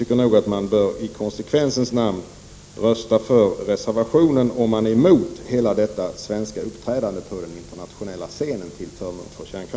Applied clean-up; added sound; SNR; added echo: none; none; none; none.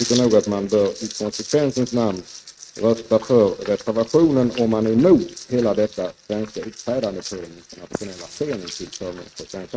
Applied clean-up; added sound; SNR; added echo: neural mask model RNNoise.